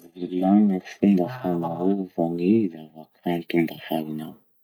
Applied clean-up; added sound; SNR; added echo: neural mask model DeepFilterNet 3.